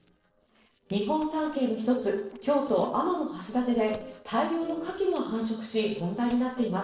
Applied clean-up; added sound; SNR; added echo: neural separator model SepFormer DNS4.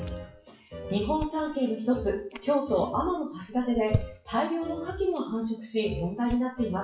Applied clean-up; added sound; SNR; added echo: classical method WPE with log-MMSE.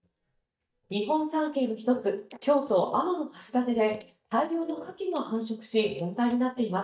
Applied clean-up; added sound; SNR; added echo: neural mask model DeepFilterNet 3.